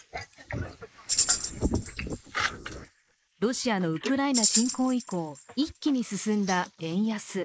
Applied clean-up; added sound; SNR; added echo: neural mask model Resemble Enhance denoiser.